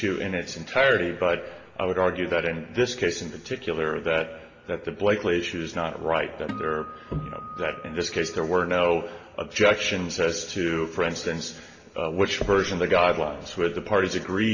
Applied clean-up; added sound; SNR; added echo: none; Acoustic guitar; 13 dB; reverberation time 2.9 s.